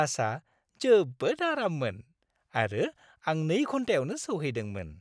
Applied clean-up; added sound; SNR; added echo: none; none; none; none.